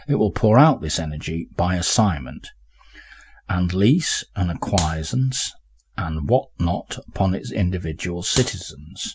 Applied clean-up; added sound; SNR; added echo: none; Clapping; 10 dB; none.